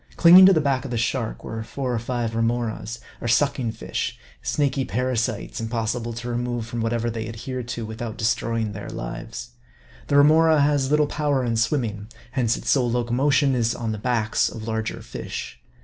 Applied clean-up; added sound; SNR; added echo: none; none; none; none.